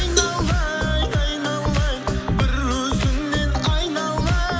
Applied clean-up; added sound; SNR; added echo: none; Cowbell; 10 dB; none.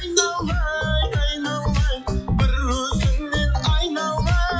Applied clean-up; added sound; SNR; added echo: classical method log-MMSE.